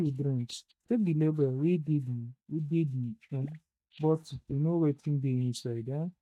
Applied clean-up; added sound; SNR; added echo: neural mask model DeepFilterNet 3.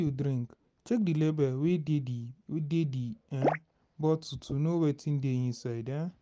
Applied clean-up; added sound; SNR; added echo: none; none; none; none.